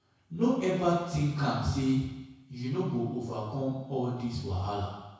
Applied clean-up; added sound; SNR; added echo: none; none; none; reverberation time 1.0 s.